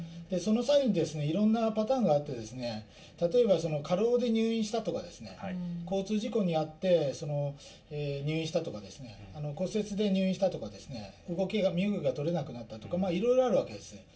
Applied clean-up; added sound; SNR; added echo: none; none; none; reverberation time 0.2 s.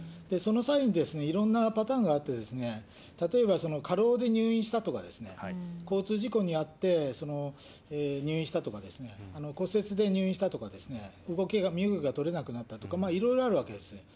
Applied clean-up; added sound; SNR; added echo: none; none; none; none.